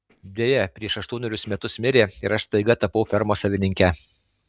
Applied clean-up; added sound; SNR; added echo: neural separator model SepFormer DNS4.